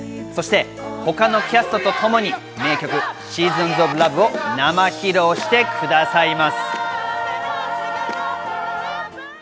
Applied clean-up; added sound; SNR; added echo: none; none; none; none.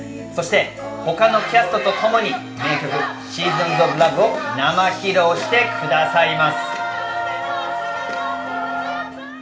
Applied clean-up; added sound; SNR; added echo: none; Keyboard (musical); 19 dB; reverberation time 0.6 s.